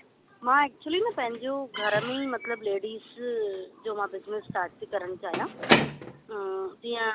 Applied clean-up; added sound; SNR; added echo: none; Squeak / Slam / Wood; 4 dB; none.